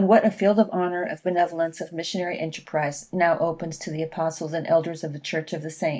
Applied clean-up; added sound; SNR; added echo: neural mask model Resemble Enhance denoiser.